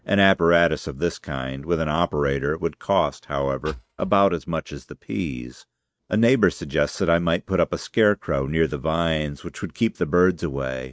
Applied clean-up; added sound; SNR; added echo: neural mask model RNNoise.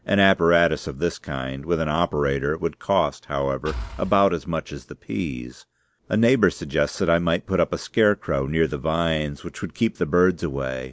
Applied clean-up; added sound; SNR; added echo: none; Engine / Car; 12 dB; none.